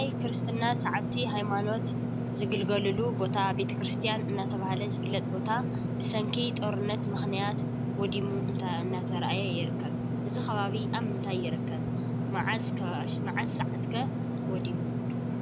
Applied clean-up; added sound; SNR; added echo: none; Engine / Mechanisms; -3 dB; none.